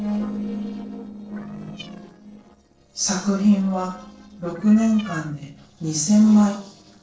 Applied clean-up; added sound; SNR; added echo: neural separator model SepFormer DNS4.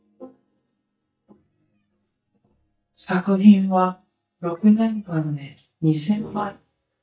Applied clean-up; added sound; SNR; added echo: neural mask model DeepFilterNet 3.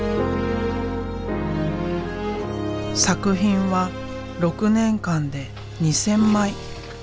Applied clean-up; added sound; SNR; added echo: none; none; none; none.